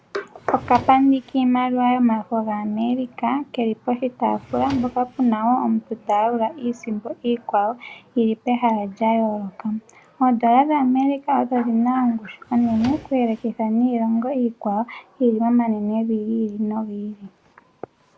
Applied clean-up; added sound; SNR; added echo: none; Drawer open or close; 17 dB; none.